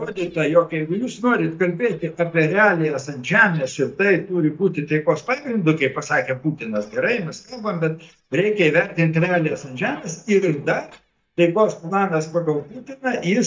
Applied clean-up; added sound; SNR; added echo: neural mask model DeepFilterNet 3.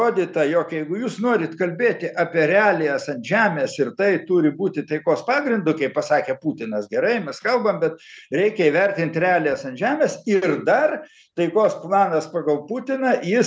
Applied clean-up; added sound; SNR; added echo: none; none; none; none.